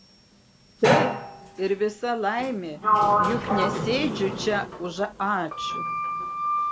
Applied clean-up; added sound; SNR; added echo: none; Sliding door; -1 dB; none.